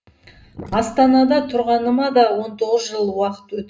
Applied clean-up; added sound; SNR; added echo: none; Sink (filling or washing); 20 dB; reverberation time 0.2 s.